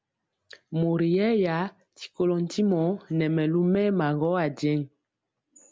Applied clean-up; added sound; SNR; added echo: none; none; none; none.